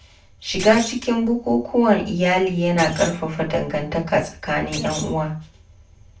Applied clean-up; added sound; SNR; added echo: none; Thump, thud; 14 dB; reverberation time 0.3 s.